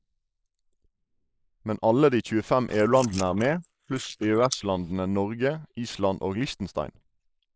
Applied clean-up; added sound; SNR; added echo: neural mask model Resemble Enhance denoiser.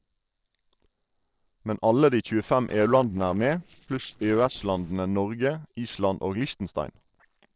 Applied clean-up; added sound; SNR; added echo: neural separator model SepFormer DNS4.